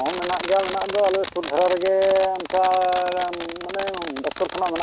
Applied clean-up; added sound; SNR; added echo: none; Fireworks; 7 dB; none.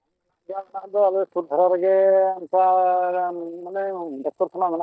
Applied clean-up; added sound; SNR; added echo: neural mask model DeepFilterNet 3.